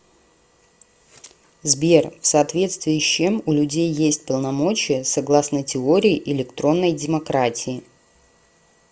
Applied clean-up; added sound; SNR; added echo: none; none; none; none.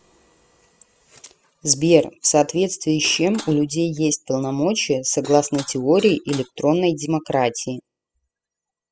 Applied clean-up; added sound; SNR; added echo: classical method spectral subtraction.